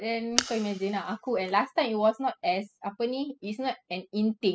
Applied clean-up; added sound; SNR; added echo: classical method spectral subtraction.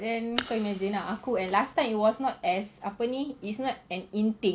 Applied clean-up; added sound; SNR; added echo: none; Fire; 7 dB; none.